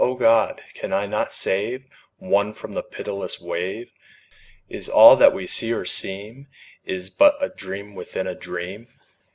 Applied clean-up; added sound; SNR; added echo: none; none; none; none.